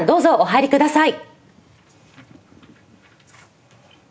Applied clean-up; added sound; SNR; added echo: none; none; none; none.